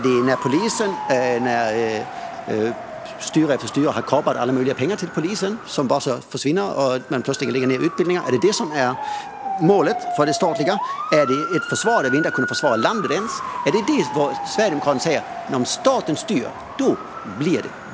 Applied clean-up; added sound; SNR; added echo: none; Motor vehicle (road) / Siren; 8 dB; none.